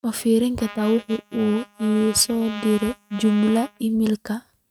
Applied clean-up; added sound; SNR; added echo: neural mask model RNNoise.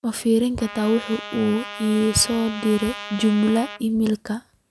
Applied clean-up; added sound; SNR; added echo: none; Trumpet; 13 dB; none.